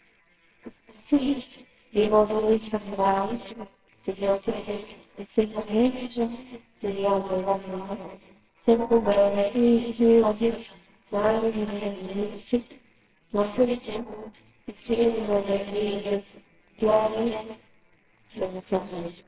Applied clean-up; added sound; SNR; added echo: neural separator model SepFormer WHAMR!.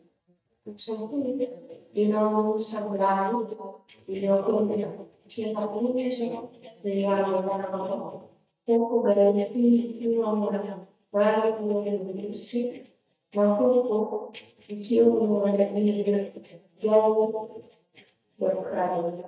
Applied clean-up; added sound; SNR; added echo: neural mask model DeepFilterNet 3.